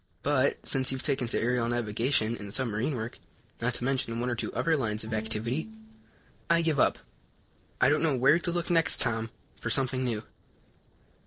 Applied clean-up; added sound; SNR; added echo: neural separator model SepFormer DNS4.